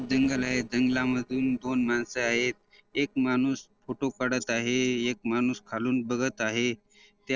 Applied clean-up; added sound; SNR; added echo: neural separator model SepFormer DNS4.